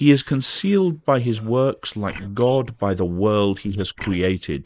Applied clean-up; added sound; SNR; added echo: neural mask model Resemble Enhance denoiser.